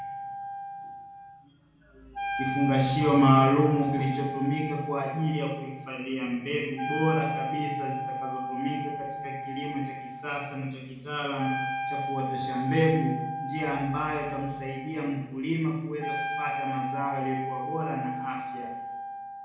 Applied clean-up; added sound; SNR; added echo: none; Wind instrument, woodwind instrument; 5 dB; reverberation time 0.9 s.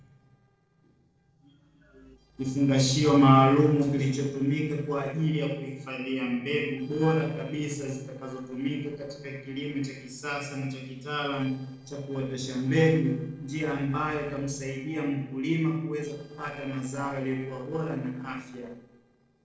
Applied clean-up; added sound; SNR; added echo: neural separator model SepFormer DNS4.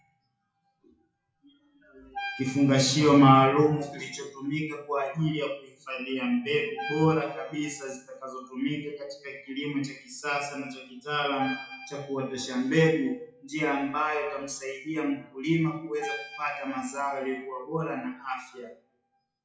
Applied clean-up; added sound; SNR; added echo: classical method WPE with log-MMSE.